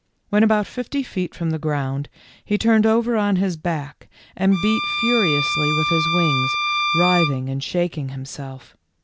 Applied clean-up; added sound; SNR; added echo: none; Bowed string instrument; 1 dB; none.